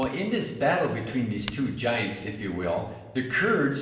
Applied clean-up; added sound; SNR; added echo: none; Hands; 19 dB; reverberation time 1.0 s.